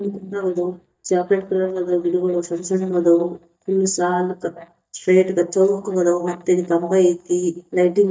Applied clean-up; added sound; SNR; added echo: neural mask model DeepFilterNet 3.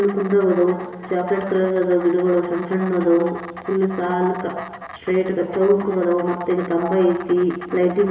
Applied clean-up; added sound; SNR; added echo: none; Insect; 17 dB; reverberation time 1.3 s.